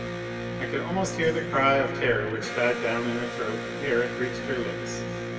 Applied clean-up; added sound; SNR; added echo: none; Electric guitar; 5 dB; reverberation time 2.4 s.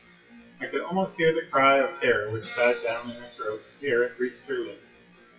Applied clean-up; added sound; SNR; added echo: classical method WPE with log-MMSE.